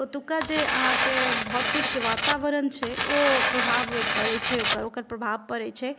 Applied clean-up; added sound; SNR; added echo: none; Tearing; -2 dB; none.